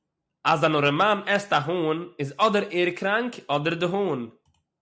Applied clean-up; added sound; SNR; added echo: none; none; none; none.